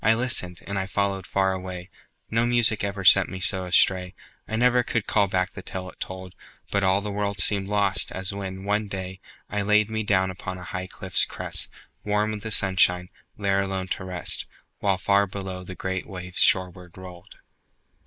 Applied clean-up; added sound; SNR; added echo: neural mask model Resemble Enhance denoiser.